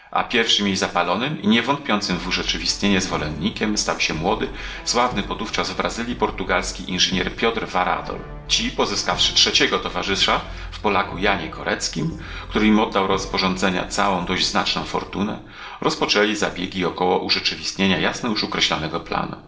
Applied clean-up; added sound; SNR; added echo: none; Brass instrument; 16 dB; reverberation time 0.7 s.